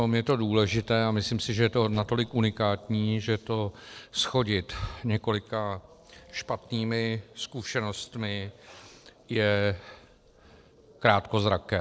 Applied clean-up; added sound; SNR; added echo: neural separator model SepFormer DNS4.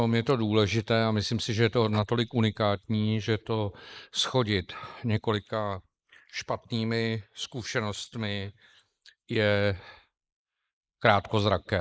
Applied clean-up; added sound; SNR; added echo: neural mask model Resemble Enhance denoiser.